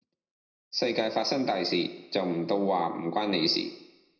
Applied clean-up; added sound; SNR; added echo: none; none; none; reverberation time 0.8 s.